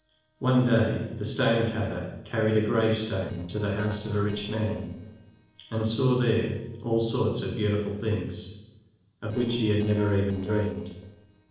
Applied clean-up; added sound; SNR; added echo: neural separator model SepFormer DNS4.